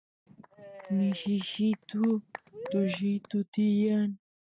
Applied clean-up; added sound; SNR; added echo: neural mask model RNNoise.